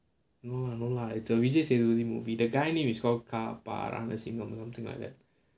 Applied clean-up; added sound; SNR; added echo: none; none; none; none.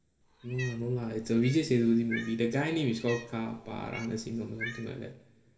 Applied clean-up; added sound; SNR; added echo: none; Cat; 14 dB; reverberation time 2.8 s.